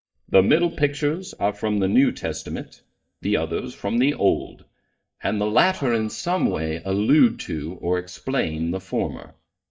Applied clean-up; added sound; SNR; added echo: neural mask model DeepFilterNet 3.